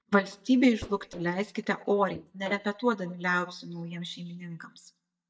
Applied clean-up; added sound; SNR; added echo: neural mask model DeepFilterNet 3.